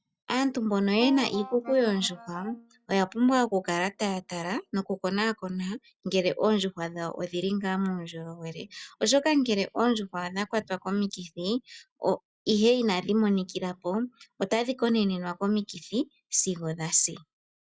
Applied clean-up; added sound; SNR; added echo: classical method log-MMSE.